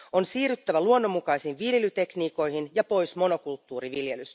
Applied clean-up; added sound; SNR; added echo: none; none; none; none.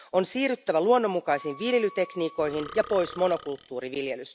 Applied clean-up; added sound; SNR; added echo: none; Burping, eructation + Wind instrument, woodwind instrument; 18 dB; none.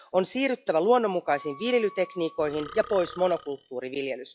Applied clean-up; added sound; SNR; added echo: classical method log-MMSE.